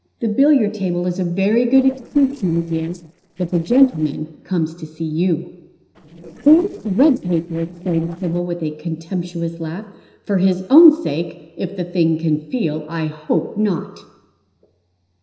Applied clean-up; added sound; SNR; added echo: neural separator model SepFormer DNS4.